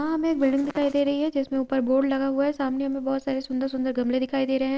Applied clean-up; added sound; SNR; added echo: none; none; none; none.